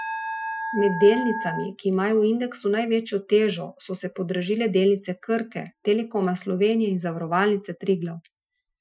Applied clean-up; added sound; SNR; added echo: classical method Wiener filter.